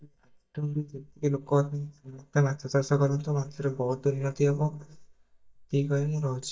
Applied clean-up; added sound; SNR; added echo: neural mask model DeepFilterNet 3.